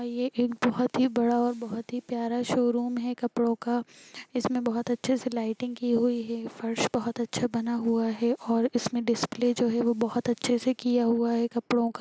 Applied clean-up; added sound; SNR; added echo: none; none; none; none.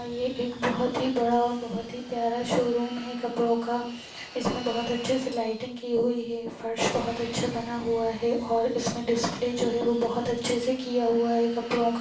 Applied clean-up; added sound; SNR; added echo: none; Fixed-wing aircraft, airplane; 18 dB; reverberation time 0.3 s.